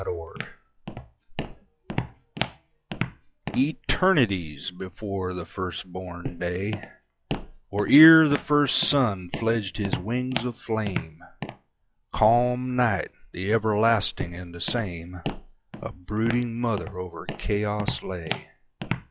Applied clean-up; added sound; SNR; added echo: classical method log-MMSE.